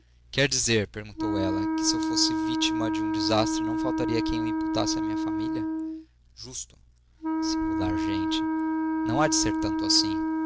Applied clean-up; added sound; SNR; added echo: none; Wind instrument, woodwind instrument; -3 dB; none.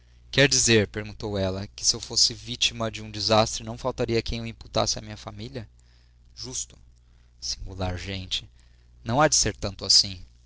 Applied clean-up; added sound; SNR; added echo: none; none; none; none.